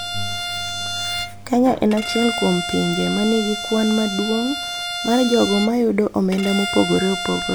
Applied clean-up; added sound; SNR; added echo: none; Bowed string instrument; 7 dB; none.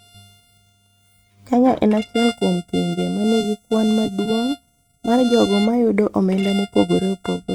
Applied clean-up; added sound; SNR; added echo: neural mask model RNNoise.